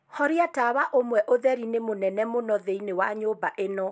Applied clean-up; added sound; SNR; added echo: none; none; none; none.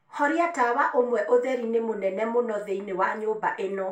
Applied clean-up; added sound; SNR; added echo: none; none; none; reverberation time 0.3 s.